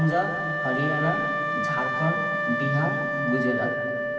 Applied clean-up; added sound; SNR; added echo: none; Wind instrument, woodwind instrument; -1 dB; reverberation time 2.5 s.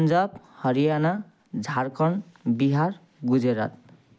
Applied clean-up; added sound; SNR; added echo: none; none; none; none.